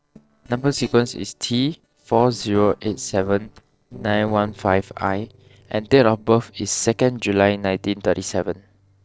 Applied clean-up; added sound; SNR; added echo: neural separator model SepFormer DNS4.